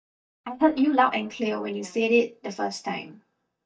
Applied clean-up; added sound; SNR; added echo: neural mask model DeepFilterNet 3.